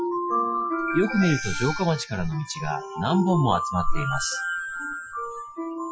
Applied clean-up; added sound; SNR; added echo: classical method Wiener filter.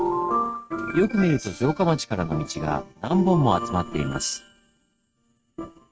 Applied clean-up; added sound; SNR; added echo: neural mask model RNNoise.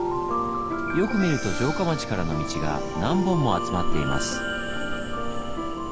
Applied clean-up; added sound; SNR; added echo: none; Rain; 5 dB; none.